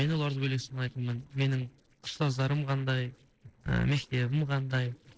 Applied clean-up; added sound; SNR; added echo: neural separator model SepFormer DNS4.